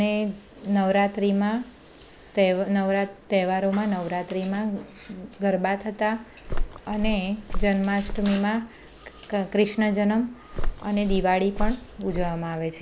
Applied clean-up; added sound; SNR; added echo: none; Walk, footsteps; 2 dB; none.